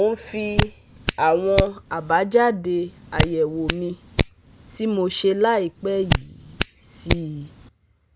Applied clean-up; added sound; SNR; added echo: none; Hands; 4 dB; none.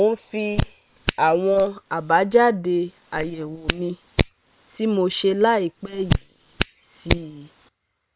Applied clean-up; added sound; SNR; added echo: neural separator model SepFormer WHAM!.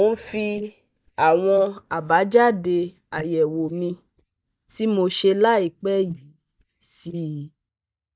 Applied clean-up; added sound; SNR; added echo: neural mask model DeepFilterNet 3.